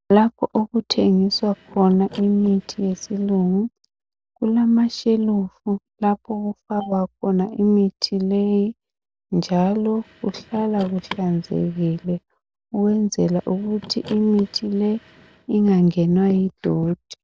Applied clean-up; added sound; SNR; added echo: neural separator model SepFormer DNS4.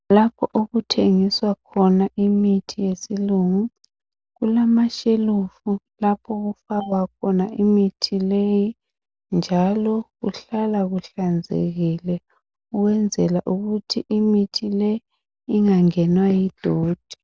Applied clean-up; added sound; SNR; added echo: none; none; none; none.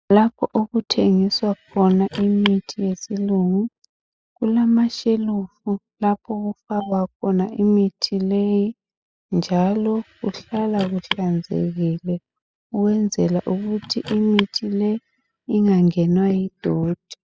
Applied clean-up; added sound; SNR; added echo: classical method spectral subtraction.